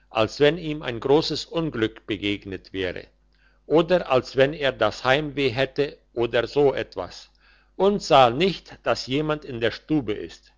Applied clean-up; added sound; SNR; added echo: none; none; none; none.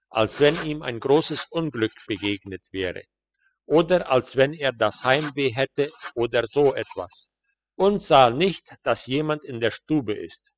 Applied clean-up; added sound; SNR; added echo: classical method spectral subtraction.